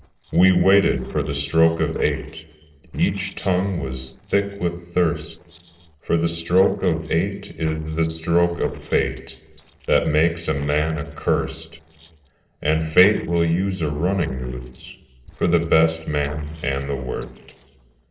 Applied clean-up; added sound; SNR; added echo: neural separator model SepFormer DNS4.